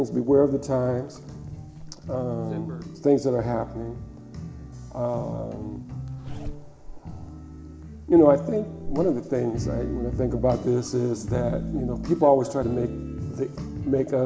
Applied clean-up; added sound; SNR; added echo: none; Zipper (clothing); 18 dB; reverberation time 1.3 s.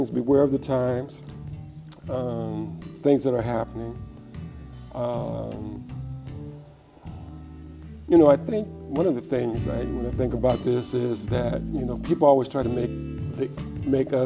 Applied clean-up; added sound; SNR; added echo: none; none; none; none.